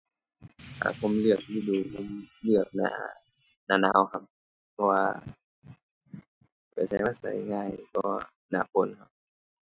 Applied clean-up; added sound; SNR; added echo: classical method Wiener filter.